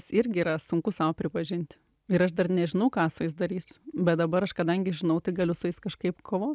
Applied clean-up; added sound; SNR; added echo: none; none; none; none.